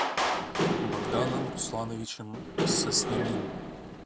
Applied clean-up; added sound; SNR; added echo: none; Clapping + Engine / Mechanisms; -4 dB; none.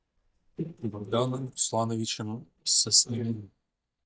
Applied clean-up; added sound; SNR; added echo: neural mask model DeepFilterNet 3.